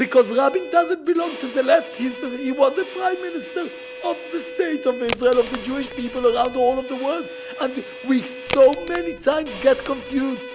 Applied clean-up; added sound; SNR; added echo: none; Crack + Bowed string instrument; 12 dB; none.